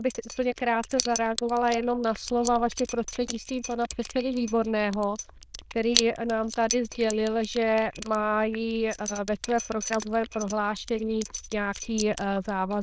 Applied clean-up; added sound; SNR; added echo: neural diffusion model UNIVERSE++.